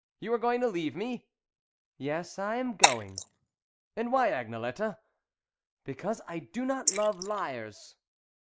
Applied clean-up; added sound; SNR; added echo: neural mask model Resemble Enhance denoiser.